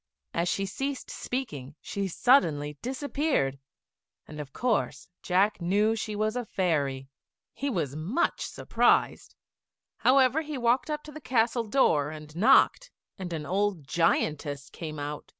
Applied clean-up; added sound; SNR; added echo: none; none; none; none.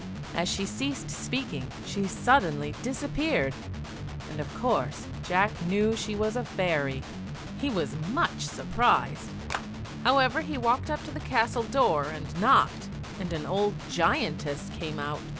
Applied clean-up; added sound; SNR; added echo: none; Clapping + Guitar; 8 dB; none.